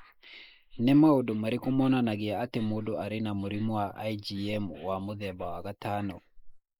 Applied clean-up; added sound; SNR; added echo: neural mask model Resemble Enhance denoiser.